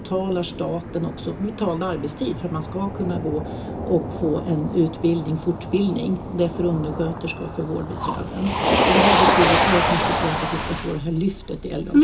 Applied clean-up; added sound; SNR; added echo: none; Motor vehicle (road); 1 dB; reverberation time 0.2 s.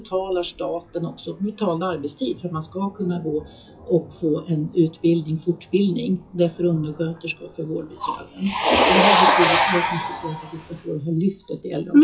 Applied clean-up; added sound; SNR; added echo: classical method WPE with log-MMSE.